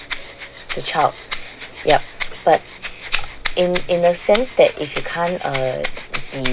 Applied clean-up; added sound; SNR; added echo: none; Rattle (instrument); 6 dB; none.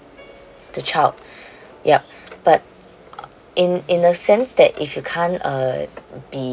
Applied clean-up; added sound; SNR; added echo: none; none; none; none.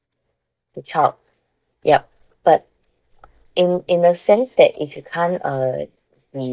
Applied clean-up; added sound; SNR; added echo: neural mask model DeepFilterNet 3.